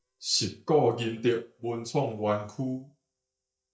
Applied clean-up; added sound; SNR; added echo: neural mask model DeepFilterNet 3.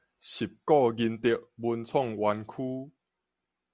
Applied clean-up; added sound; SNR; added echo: none; none; none; none.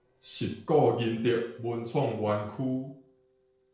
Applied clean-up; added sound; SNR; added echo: neural separator model SepFormer DNS4.